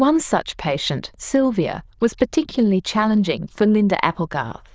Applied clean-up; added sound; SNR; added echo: neural diffusion model UNIVERSE++.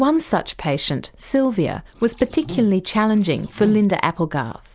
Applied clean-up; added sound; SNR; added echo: none; Liquid; 15 dB; none.